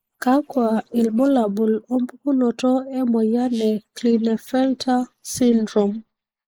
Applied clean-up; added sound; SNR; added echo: neural mask model Resemble Enhance denoiser.